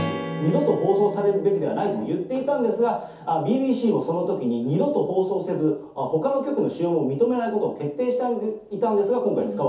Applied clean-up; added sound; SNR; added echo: none; Strum; 15 dB; reverberation time 0.5 s.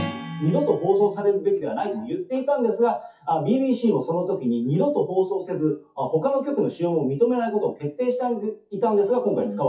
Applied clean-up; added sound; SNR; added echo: classical method WPE with log-MMSE.